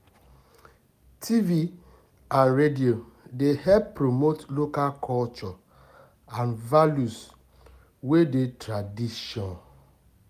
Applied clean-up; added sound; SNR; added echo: none; none; none; none.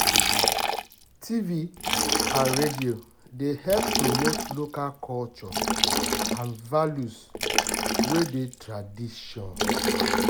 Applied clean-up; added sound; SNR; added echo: none; Liquid; -3 dB; none.